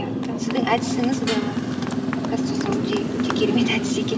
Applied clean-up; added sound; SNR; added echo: none; Motorcycle; -3 dB; reverberation time 2.1 s.